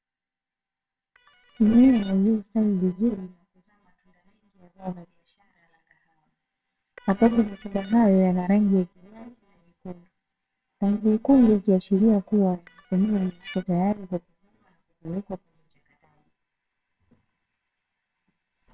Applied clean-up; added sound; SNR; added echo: neural separator model SepFormer WHAMR!.